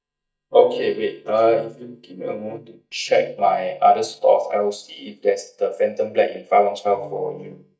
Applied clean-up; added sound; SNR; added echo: neural mask model DeepFilterNet 3.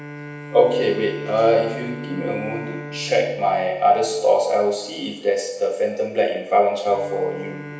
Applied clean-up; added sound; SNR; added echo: none; Bowed string instrument; 15 dB; reverberation time 0.8 s.